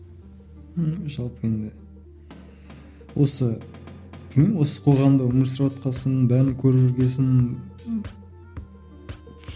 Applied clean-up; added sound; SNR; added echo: none; none; none; none.